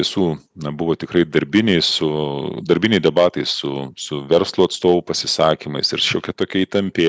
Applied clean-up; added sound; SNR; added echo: none; none; none; none.